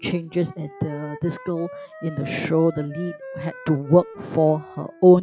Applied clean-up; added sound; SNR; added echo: classical method log-MMSE.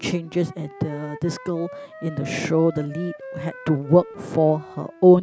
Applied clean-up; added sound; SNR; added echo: none; Wind instrument, woodwind instrument; 18 dB; none.